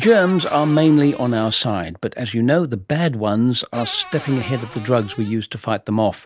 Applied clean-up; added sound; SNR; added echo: none; Cupboard open or close / Door; 17 dB; none.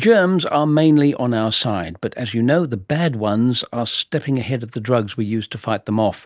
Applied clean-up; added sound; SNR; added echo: none; none; none; none.